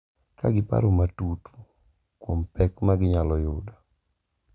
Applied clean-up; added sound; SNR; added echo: none; none; none; none.